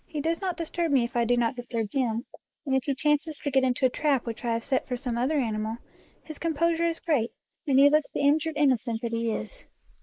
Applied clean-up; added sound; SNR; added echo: neural mask model Resemble Enhance denoiser.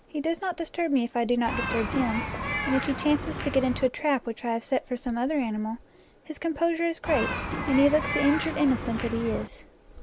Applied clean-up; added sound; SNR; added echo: none; Human group actions; 4 dB; none.